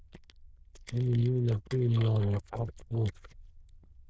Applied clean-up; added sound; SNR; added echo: neural diffusion model UNIVERSE++.